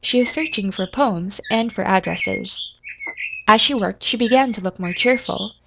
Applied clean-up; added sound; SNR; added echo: none; Bird; 11 dB; none.